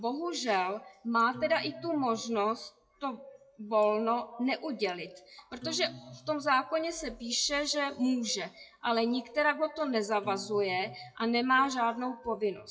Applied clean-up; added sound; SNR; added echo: classical method WPE with log-MMSE.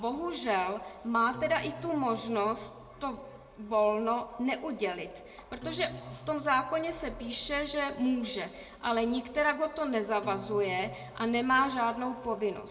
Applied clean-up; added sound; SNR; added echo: none; Acoustic guitar; 18 dB; reverberation time 1.2 s.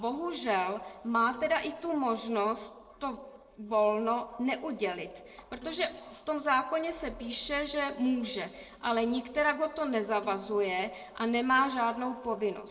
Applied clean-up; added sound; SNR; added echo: neural separator model SepFormer DNS4.